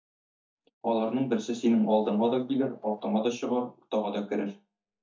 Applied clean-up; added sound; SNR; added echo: neural mask model DeepFilterNet 3.